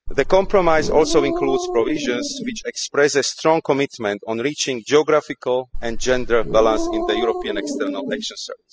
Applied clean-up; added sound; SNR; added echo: classical method spectral subtraction.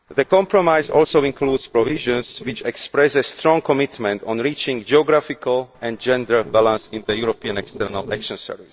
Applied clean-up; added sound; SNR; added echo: neural separator model SepFormer DNS4.